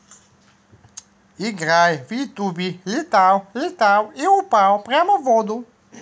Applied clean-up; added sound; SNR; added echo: none; none; none; none.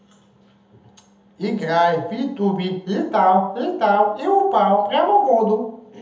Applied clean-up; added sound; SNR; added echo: none; none; none; reverberation time 0.7 s.